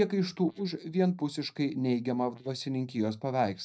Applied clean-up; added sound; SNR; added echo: neural mask model DeepFilterNet 3.